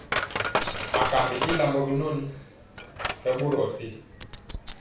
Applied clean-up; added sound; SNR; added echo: none; Coin (dropping); 3 dB; reverberation time 0.4 s.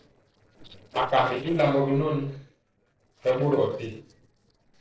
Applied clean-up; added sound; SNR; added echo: neural separator model SepFormer DNS4.